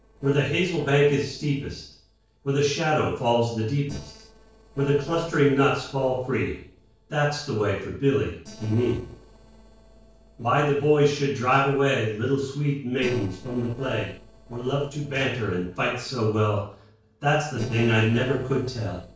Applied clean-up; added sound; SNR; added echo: neural separator model SepFormer DNS4.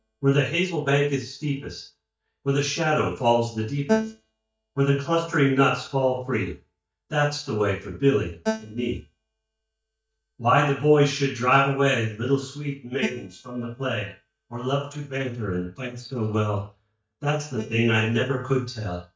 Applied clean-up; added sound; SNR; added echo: neural mask model DeepFilterNet 3.